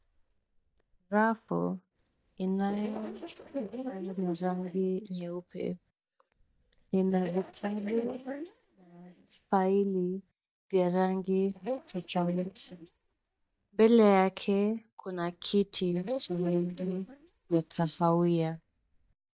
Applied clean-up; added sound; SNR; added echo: neural mask model DeepFilterNet 3.